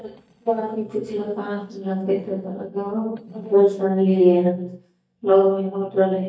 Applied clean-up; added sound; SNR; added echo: neural mask model DeepFilterNet 3.